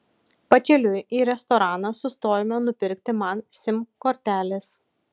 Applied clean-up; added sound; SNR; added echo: none; none; none; none.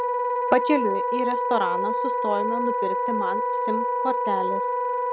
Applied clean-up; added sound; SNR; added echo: none; Wind instrument, woodwind instrument; -3 dB; none.